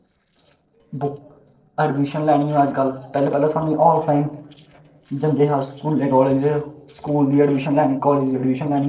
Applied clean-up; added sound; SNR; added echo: neural separator model SepFormer DNS4.